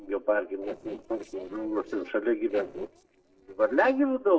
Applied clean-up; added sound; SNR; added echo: neural separator model SepFormer DNS4.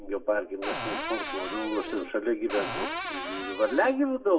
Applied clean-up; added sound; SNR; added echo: none; Cupboard open or close; 5 dB; reverberation time 0.3 s.